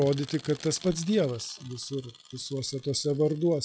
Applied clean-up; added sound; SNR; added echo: classical method log-MMSE.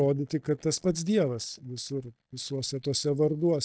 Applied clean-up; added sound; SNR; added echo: neural mask model DeepFilterNet 3.